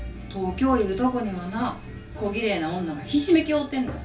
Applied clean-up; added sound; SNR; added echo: none; Bowed string instrument; 20 dB; reverberation time 0.3 s.